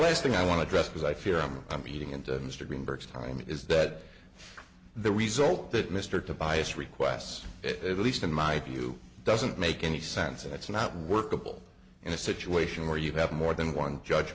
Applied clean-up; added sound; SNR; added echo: none; none; none; none.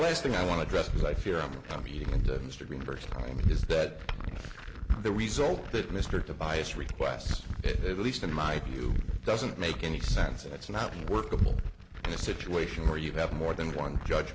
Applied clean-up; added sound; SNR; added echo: none; Glass; 0 dB; none.